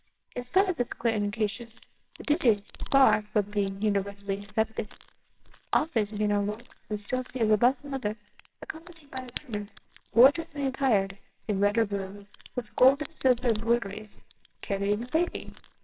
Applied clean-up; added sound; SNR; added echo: neural separator model SepFormer WHAMR!.